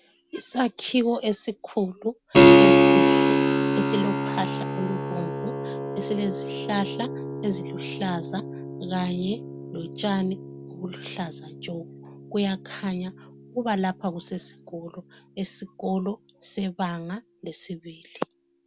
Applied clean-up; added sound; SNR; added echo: none; Keyboard (musical); -5 dB; none.